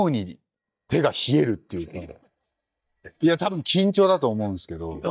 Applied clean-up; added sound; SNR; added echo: neural mask model DeepFilterNet 3.